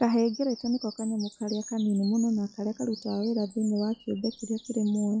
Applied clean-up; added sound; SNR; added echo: classical method log-MMSE.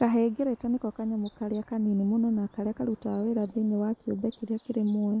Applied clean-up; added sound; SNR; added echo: neural mask model Resemble Enhance denoiser.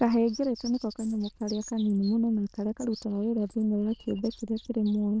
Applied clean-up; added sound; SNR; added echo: neural diffusion model UNIVERSE++.